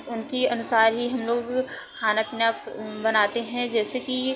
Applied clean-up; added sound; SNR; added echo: none; none; none; none.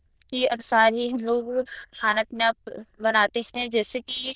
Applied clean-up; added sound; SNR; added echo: neural diffusion model UNIVERSE++.